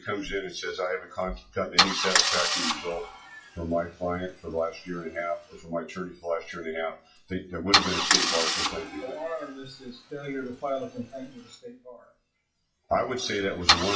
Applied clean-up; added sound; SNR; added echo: classical method WPE with log-MMSE.